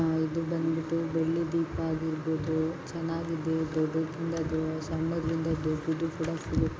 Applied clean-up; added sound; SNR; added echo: none; none; none; none.